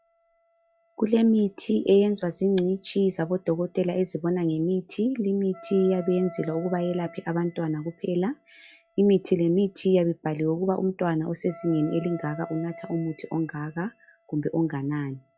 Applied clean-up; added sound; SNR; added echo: classical method log-MMSE.